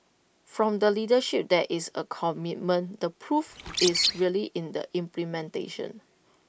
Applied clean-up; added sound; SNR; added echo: none; Bird; 1 dB; none.